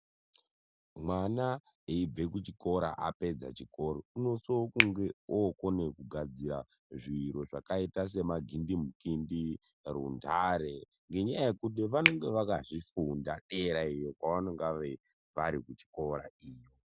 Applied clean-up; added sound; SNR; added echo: none; Finger snapping; 3 dB; none.